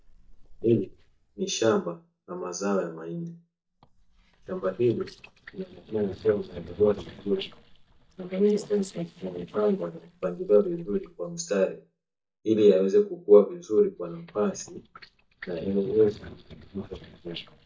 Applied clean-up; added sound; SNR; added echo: neural mask model DeepFilterNet 3.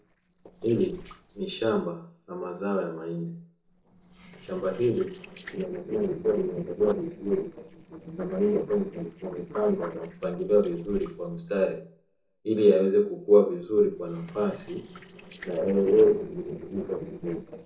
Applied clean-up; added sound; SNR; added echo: neural separator model SepFormer DNS4.